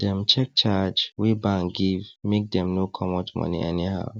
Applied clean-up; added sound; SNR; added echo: none; none; none; none.